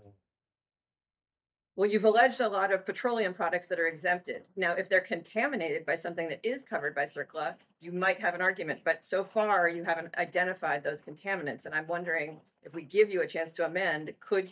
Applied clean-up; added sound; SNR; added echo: neural mask model DeepFilterNet 3.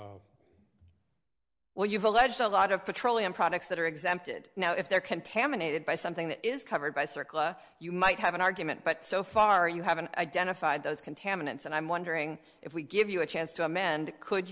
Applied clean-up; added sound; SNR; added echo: none; none; none; none.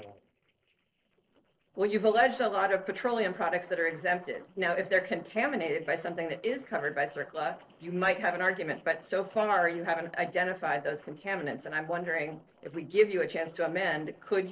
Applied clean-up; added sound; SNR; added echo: neural separator model SepFormer DNS4.